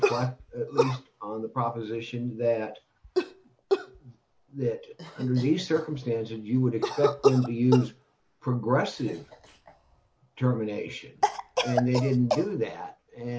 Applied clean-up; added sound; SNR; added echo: none; Cough; 4 dB; none.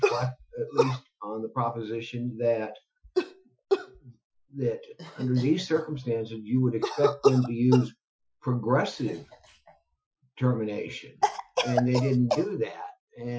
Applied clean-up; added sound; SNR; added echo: classical method Wiener filter.